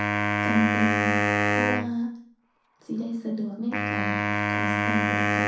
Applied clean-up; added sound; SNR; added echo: none; Wind instrument, woodwind instrument; -5 dB; reverberation time 0.6 s.